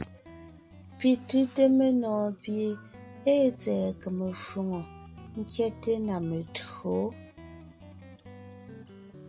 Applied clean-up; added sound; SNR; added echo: none; Guitar; 18 dB; none.